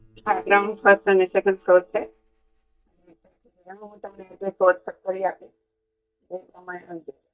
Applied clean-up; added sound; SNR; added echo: neural mask model DeepFilterNet 3.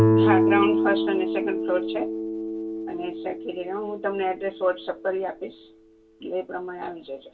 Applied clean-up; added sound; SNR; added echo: none; Guitar; -3 dB; reverberation time 0.2 s.